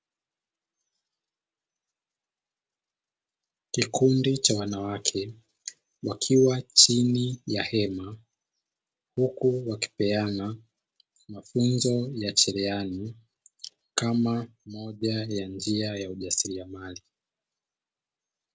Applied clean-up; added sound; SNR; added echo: none; none; none; none.